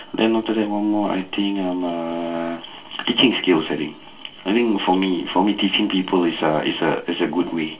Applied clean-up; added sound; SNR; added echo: none; none; none; reverberation time 0.2 s.